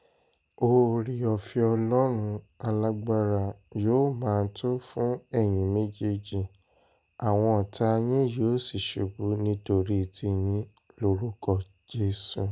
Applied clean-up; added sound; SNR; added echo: none; none; none; none.